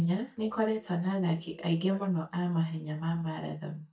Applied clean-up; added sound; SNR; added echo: neural mask model DeepFilterNet 3.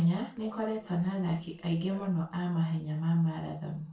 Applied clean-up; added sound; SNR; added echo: neural separator model SepFormer DNS4.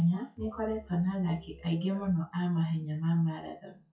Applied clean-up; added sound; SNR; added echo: classical method WPE with log-MMSE.